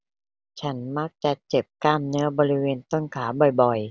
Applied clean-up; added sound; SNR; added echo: none; none; none; none.